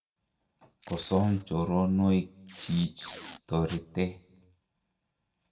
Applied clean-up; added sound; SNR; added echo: none; Packing tape, duct tape; 16 dB; reverberation time 0.3 s.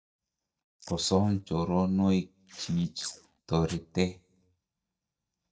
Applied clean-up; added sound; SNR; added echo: neural mask model DeepFilterNet 3.